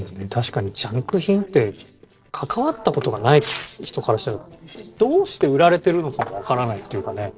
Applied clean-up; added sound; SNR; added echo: neural separator model SepFormer DNS4.